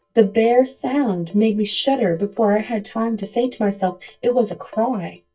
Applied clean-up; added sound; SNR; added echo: neural mask model DeepFilterNet 3.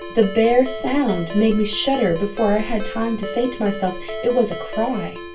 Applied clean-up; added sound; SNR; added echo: none; Ringtone; 12 dB; reverberation time 0.2 s.